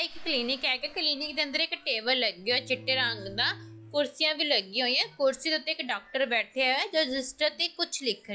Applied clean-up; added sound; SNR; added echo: classical method log-MMSE.